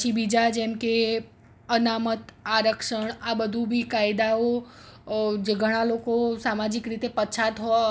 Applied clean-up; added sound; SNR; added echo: none; none; none; none.